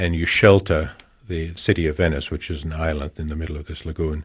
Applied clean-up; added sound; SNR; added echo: none; none; none; none.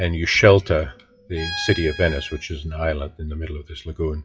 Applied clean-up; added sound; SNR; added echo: classical method WPE with log-MMSE.